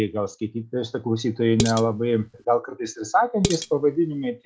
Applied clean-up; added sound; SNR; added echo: none; Dishes, pots, and pans; 7 dB; none.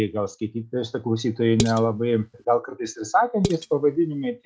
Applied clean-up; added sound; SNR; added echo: neural mask model RNNoise.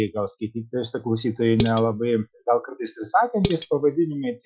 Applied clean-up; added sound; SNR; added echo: classical method Wiener filter.